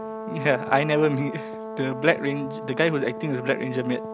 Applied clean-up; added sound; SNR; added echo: none; Brass instrument; 9 dB; none.